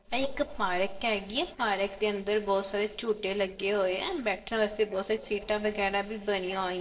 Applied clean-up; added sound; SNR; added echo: neural separator model SepFormer DNS4.